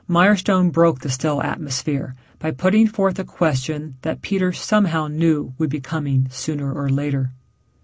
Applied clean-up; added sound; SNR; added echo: none; none; none; none.